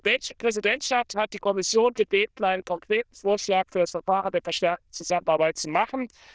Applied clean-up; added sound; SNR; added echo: neural diffusion model UNIVERSE++.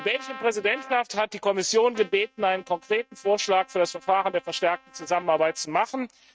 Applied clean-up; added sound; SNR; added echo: neural mask model RNNoise.